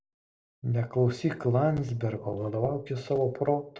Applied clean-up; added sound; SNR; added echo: neural separator model SepFormer DNS4.